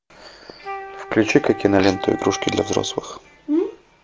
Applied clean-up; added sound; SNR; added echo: none; Wind instrument, woodwind instrument; 13 dB; none.